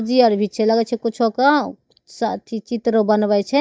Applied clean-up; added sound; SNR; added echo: neural mask model DeepFilterNet 3.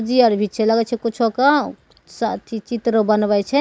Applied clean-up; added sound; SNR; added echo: none; none; none; none.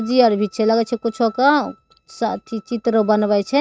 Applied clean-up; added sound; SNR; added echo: neural mask model RNNoise.